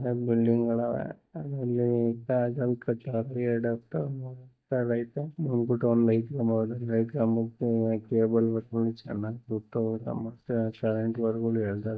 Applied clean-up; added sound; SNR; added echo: neural mask model DeepFilterNet 3.